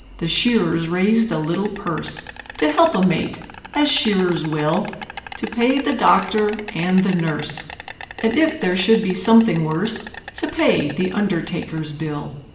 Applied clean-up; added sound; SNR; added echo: none; Insect; 12 dB; reverberation time 0.8 s.